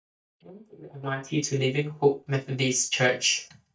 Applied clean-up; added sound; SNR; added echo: neural mask model DeepFilterNet 3.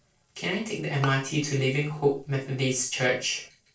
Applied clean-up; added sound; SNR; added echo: neural separator model SepFormer DNS4.